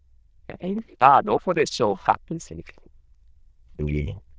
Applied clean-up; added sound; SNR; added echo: neural diffusion model UNIVERSE++.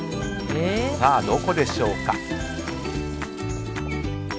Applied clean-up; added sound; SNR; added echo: none; Packing tape, duct tape + Fill (with liquid) / Sink (filling or washing); 20 dB; none.